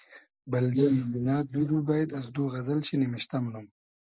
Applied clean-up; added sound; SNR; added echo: neural mask model Resemble Enhance denoiser.